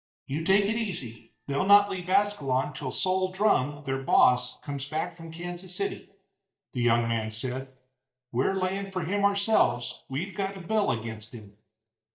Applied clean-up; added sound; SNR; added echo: neural mask model DeepFilterNet 3.